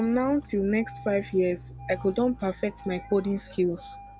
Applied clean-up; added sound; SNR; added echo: none; Engine starting; 17 dB; none.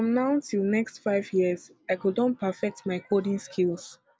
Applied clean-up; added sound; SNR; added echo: none; none; none; none.